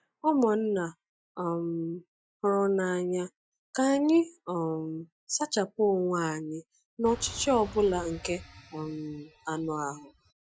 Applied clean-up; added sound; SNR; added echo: classical method Wiener filter.